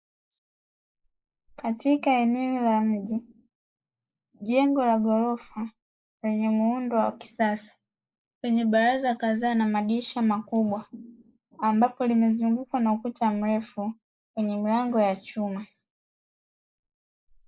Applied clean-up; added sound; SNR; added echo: neural mask model Resemble Enhance denoiser.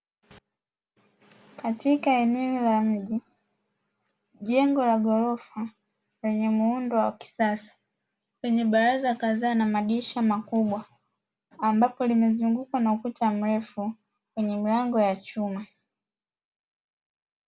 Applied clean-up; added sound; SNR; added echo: none; none; none; none.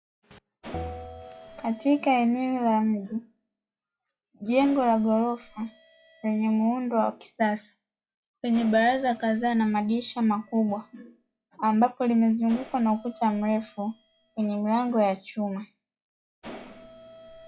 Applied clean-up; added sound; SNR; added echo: classical method log-MMSE.